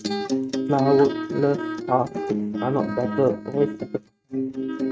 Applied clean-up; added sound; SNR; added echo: neural mask model RNNoise.